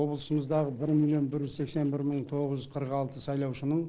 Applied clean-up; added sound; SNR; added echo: neural separator model SepFormer DNS4.